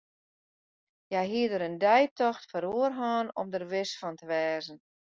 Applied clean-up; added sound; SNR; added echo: none; none; none; none.